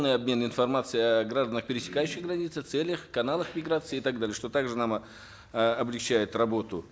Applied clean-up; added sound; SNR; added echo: none; none; none; none.